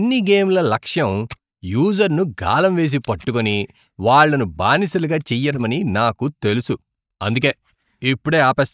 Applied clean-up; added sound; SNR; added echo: neural mask model DeepFilterNet 3.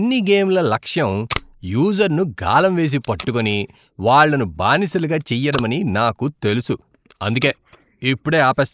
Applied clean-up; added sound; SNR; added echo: neural mask model Resemble Enhance denoiser.